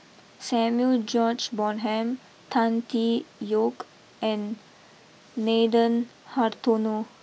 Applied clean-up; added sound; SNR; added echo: none; none; none; none.